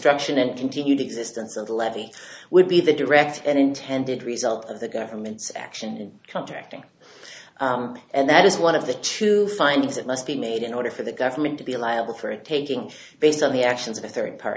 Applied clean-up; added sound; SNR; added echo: none; none; none; none.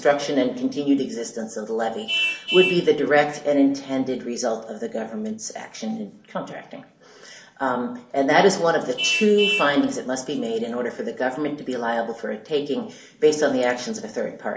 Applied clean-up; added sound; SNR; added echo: none; Vehicle horn, car horn, honking; 11 dB; reverberation time 1.1 s.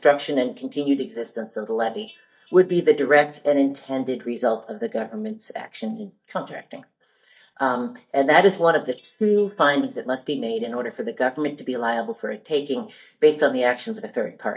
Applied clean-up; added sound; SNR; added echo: neural mask model DeepFilterNet 3.